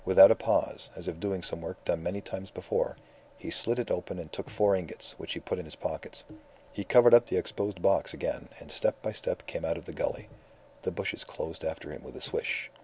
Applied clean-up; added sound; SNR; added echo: none; none; none; none.